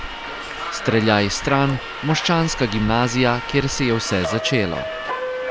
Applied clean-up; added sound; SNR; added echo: none; Subway, metro, underground; 7 dB; none.